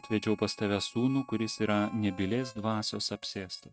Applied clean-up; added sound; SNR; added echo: neural mask model RNNoise.